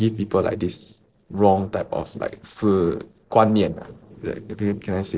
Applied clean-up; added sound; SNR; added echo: neural separator model SepFormer DNS4.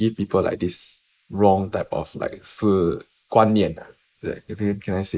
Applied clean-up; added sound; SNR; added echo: neural mask model Resemble Enhance denoiser.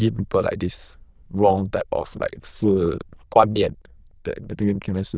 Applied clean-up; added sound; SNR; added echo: neural diffusion model UNIVERSE++.